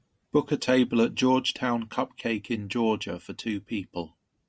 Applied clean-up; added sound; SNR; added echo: none; none; none; none.